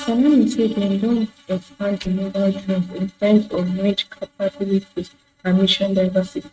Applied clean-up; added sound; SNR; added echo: neural mask model RNNoise.